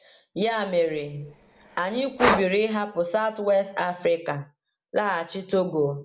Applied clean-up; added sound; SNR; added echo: none; Breathing; 4 dB; none.